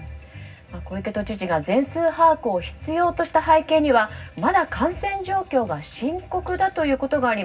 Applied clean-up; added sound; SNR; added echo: none; none; none; reverberation time 0.4 s.